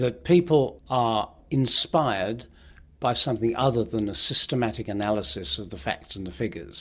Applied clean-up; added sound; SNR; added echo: none; none; none; none.